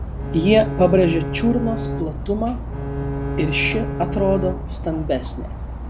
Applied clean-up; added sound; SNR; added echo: none; Bowed string instrument + Dog; 4 dB; none.